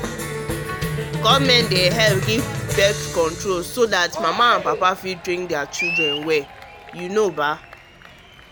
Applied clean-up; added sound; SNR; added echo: none; Cheering; 5 dB; none.